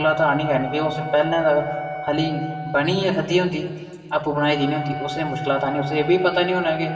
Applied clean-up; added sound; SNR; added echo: none; Wind instrument, woodwind instrument; 10 dB; reverberation time 2.0 s.